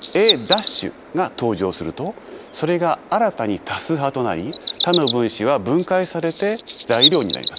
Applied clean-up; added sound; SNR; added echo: none; Bird vocalization, bird call, bird song; 5 dB; none.